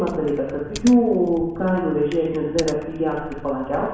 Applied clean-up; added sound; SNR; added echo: none; Typing; 17 dB; reverberation time 1.1 s.